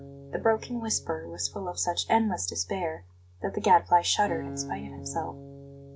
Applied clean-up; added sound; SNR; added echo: none; Acoustic guitar; 15 dB; none.